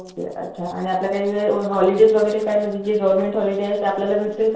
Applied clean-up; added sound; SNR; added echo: neural separator model SepFormer DNS4.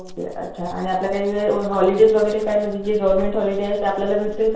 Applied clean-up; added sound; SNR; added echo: none; Domestic sounds, home sounds; 13 dB; reverberation time 0.5 s.